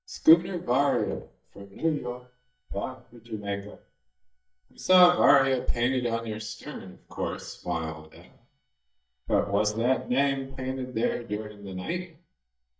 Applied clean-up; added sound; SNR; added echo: neural mask model DeepFilterNet 3.